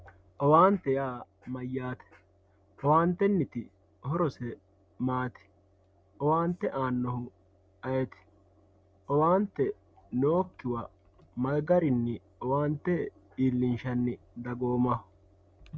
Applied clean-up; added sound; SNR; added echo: none; none; none; none.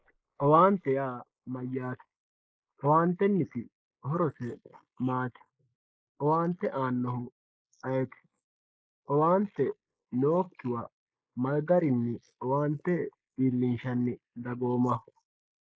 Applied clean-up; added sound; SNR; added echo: neural mask model Resemble Enhance denoiser.